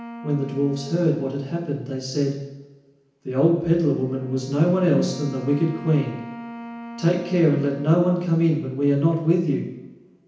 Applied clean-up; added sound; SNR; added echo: none; Wind instrument, woodwind instrument; 17 dB; reverberation time 0.9 s.